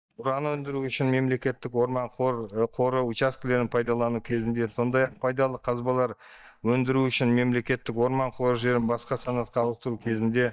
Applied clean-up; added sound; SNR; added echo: neural mask model DeepFilterNet 3.